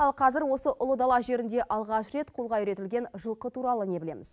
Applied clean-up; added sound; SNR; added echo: none; none; none; none.